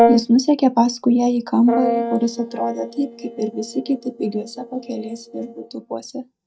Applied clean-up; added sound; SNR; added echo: neural mask model DeepFilterNet 3.